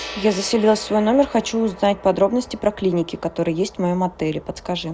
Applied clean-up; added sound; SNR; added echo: none; Gong; 19 dB; none.